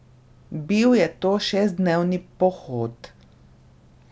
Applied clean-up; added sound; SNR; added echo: none; none; none; none.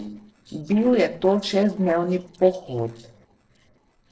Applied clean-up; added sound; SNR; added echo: neural separator model SepFormer DNS4.